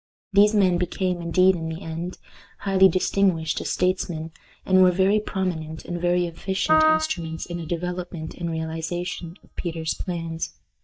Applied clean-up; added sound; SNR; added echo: neural mask model DeepFilterNet 3.